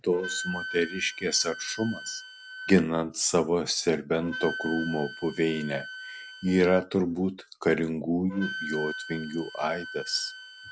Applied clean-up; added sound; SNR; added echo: none; Wind instrument, woodwind instrument; 12 dB; none.